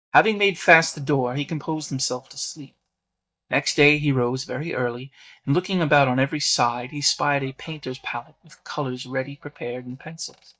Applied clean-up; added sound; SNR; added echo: neural mask model DeepFilterNet 3.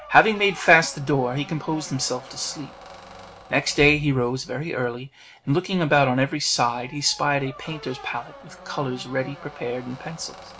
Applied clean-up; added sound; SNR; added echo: none; Squeak; 19 dB; none.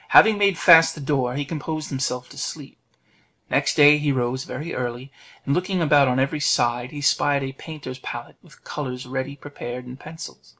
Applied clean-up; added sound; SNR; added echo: none; none; none; none.